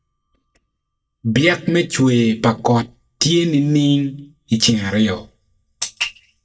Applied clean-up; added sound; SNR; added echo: neural mask model DeepFilterNet 3.